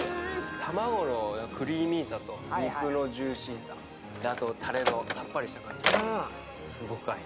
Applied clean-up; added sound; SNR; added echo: none; Mechanisms; 4 dB; none.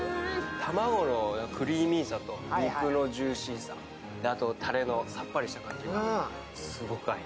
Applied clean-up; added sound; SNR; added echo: none; none; none; none.